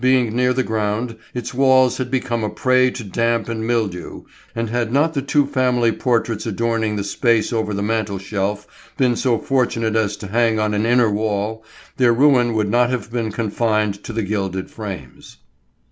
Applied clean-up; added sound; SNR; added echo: none; none; none; none.